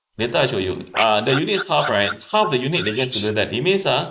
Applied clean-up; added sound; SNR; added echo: neural mask model Resemble Enhance denoiser.